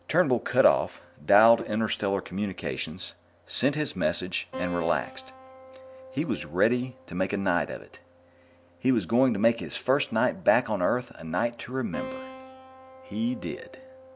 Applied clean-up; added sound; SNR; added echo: none; Keyboard (musical); 18 dB; none.